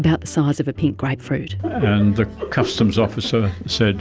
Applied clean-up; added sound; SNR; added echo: none; none; none; none.